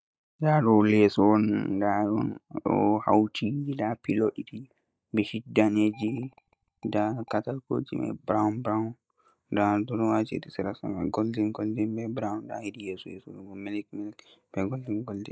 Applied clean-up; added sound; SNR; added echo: neural mask model DeepFilterNet 3.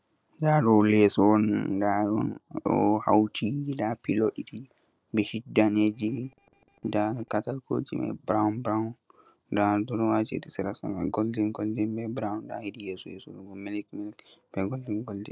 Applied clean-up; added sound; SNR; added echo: neural separator model SepFormer DNS4.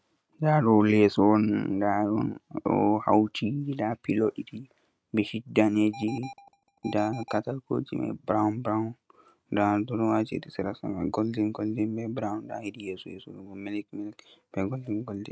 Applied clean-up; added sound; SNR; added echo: neural mask model RNNoise.